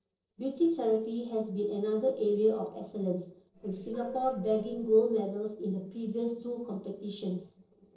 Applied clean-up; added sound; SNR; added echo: neural separator model SepFormer DNS4.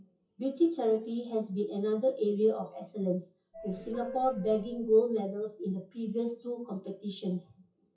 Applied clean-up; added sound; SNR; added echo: classical method WPE with log-MMSE.